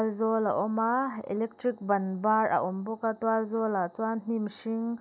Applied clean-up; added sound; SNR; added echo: none; none; none; none.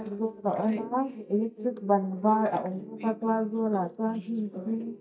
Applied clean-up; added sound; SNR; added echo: neural mask model DeepFilterNet 3.